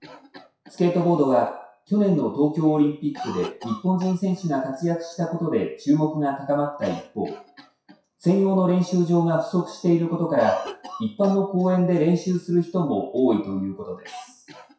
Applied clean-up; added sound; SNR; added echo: classical method WPE with log-MMSE.